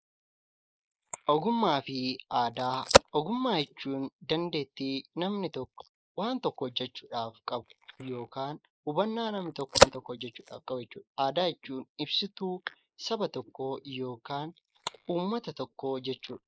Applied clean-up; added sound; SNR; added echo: neural mask model Resemble Enhance denoiser.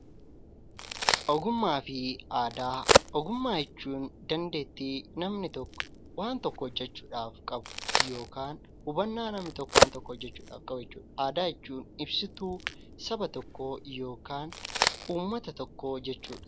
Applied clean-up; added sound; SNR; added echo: none; Crack; -1 dB; none.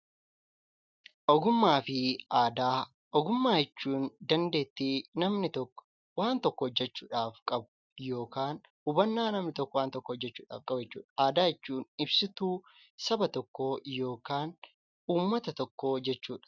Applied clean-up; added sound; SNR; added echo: none; none; none; none.